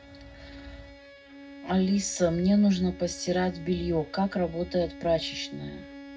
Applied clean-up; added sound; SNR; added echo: none; Bowed string instrument; 18 dB; reverberation time 0.4 s.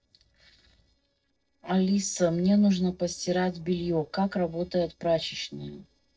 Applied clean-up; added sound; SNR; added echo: neural separator model SepFormer DNS4.